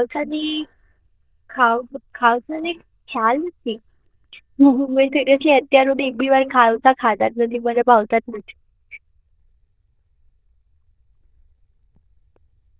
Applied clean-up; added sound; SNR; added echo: neural diffusion model UNIVERSE++.